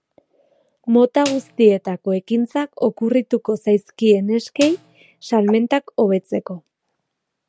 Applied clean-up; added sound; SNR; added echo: none; Snare drum; 18 dB; none.